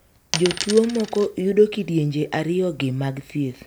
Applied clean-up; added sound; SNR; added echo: none; Coin (dropping); 8 dB; none.